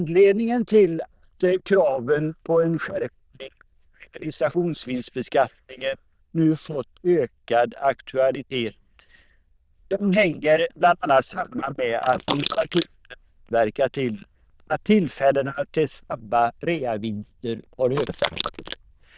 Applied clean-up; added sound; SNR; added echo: neural diffusion model UNIVERSE++.